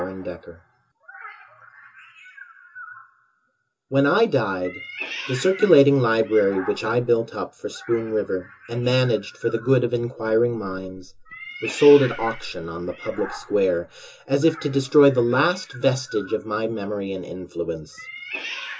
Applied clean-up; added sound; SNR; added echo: none; Meow; 17 dB; reverberation time 0.2 s.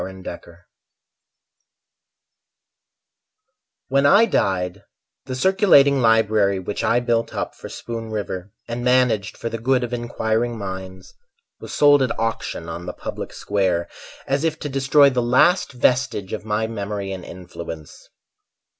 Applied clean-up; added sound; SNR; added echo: none; none; none; none.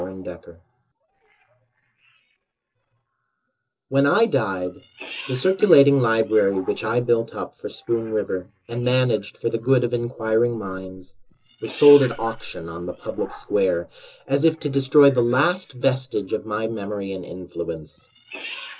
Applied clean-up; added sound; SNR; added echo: neural separator model SepFormer DNS4.